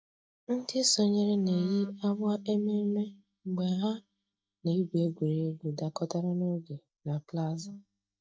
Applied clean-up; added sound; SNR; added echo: neural mask model DeepFilterNet 3.